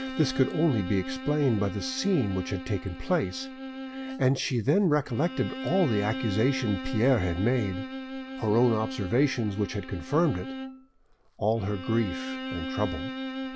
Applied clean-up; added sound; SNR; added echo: none; Bowed string instrument; 8 dB; none.